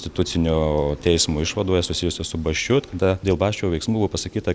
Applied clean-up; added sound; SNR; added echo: none; none; none; none.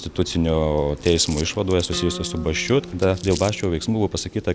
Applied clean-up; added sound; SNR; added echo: none; Acoustic guitar + Crumpling, crinkling; 14 dB; none.